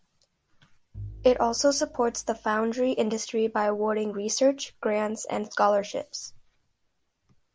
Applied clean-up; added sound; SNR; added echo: none; Bowed string instrument; 20 dB; none.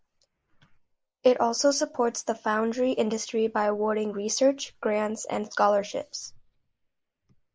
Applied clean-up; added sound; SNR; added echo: neural mask model Resemble Enhance denoiser.